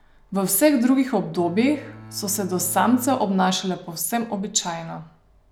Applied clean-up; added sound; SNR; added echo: none; Bowed string instrument; 19 dB; none.